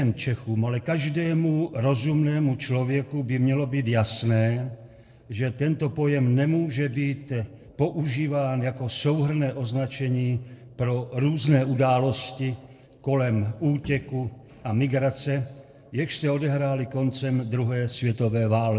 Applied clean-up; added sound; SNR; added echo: neural separator model SepFormer DNS4.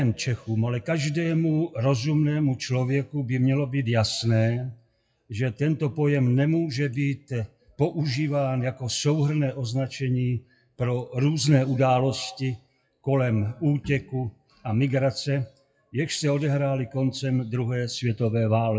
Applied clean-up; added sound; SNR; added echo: classical method WPE with log-MMSE.